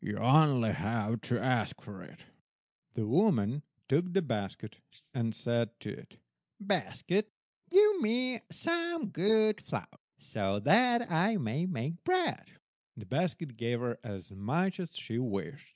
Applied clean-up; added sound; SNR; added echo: neural mask model Resemble Enhance denoiser.